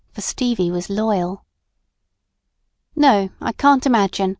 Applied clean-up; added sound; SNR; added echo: none; none; none; none.